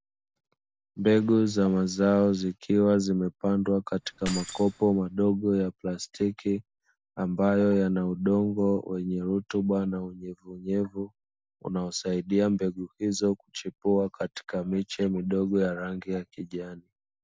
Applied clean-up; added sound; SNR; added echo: none; Keys jangling; 13 dB; none.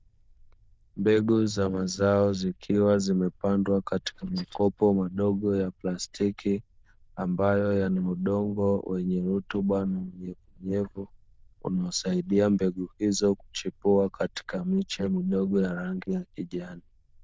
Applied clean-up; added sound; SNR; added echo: neural diffusion model UNIVERSE++.